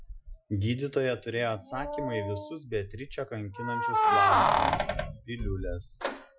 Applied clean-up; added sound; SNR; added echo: classical method Wiener filter.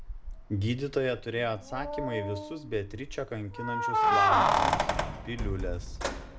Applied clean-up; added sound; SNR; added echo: none; Keys jangling; -4 dB; none.